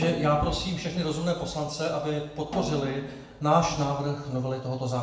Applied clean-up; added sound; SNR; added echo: none; Snare drum; 14 dB; reverberation time 0.8 s.